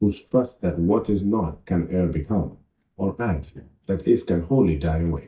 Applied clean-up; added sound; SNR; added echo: neural mask model DeepFilterNet 3.